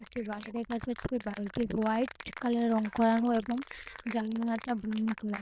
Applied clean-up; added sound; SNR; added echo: neural diffusion model UNIVERSE++.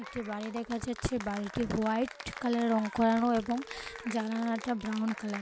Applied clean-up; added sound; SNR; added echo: none; Applause / Cheering; 13 dB; none.